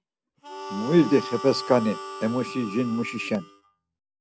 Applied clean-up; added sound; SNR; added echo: none; Harmonica; 11 dB; none.